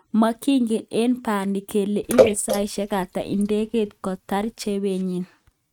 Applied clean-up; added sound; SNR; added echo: neural mask model RNNoise.